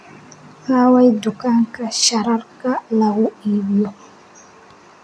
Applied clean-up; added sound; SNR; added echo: none; none; none; none.